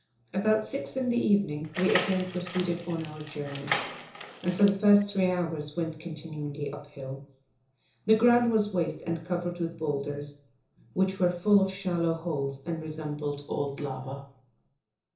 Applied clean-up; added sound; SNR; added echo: none; Door; 8 dB; reverberation time 0.6 s.